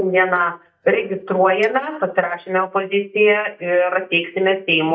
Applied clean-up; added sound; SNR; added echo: neural mask model DeepFilterNet 3.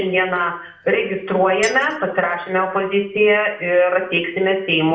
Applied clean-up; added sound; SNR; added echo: none; Shatter; 15 dB; reverberation time 0.5 s.